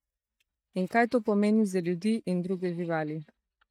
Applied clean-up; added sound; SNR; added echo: neural mask model DeepFilterNet 3.